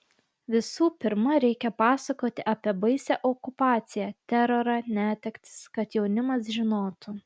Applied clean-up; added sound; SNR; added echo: none; none; none; none.